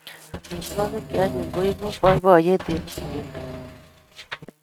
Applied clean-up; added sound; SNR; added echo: neural mask model RNNoise.